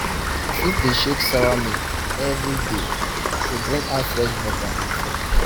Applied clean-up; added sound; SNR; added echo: none; Rain; -3 dB; none.